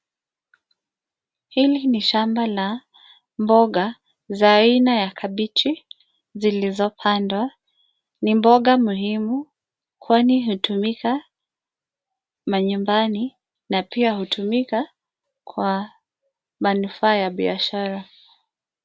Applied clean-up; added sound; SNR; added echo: none; none; none; none.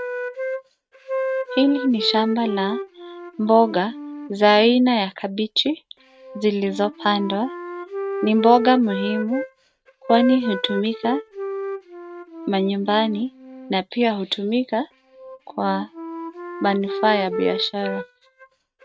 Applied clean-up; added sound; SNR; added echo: neural mask model RNNoise.